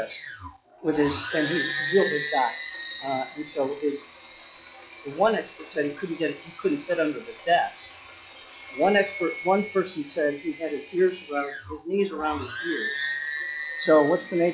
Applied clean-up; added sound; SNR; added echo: classical method log-MMSE.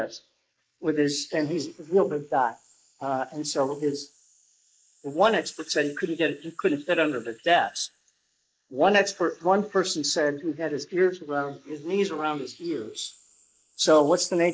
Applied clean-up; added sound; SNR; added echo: neural mask model Resemble Enhance denoiser.